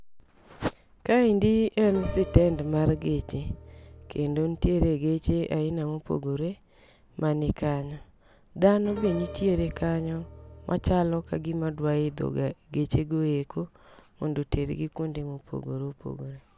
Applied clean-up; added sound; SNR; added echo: none; Piano; 15 dB; none.